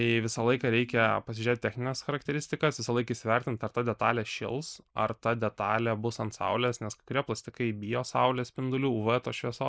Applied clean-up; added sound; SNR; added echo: neural mask model Resemble Enhance denoiser.